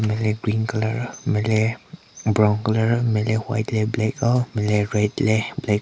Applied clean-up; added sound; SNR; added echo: none; none; none; none.